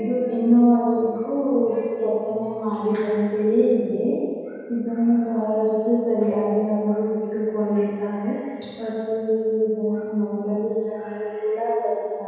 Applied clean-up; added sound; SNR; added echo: none; none; none; reverberation time 1.9 s.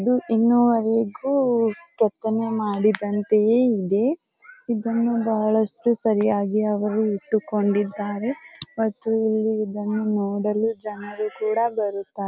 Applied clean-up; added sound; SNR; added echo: none; none; none; none.